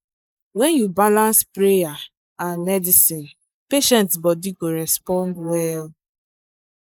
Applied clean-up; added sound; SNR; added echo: neural mask model Resemble Enhance denoiser.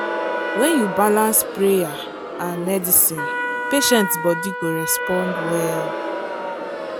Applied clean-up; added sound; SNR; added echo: none; Trumpet + Crowd; 4 dB; none.